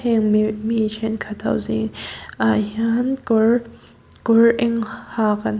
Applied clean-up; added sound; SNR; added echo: none; none; none; none.